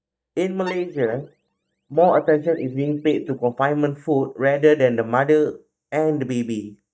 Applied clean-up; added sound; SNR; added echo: neural mask model DeepFilterNet 3.